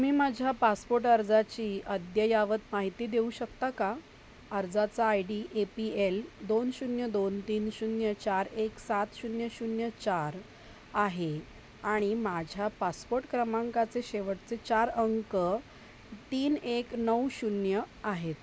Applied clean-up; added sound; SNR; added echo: none; none; none; none.